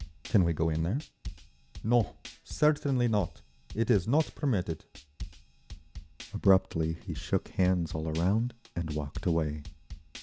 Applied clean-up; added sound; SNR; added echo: none; Drum / Drum kit; 15 dB; none.